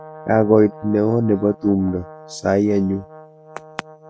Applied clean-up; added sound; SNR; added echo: none; Brass instrument; 19 dB; none.